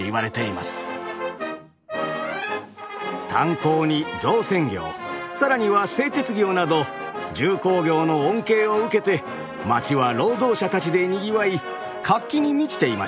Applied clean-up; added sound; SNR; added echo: none; none; none; none.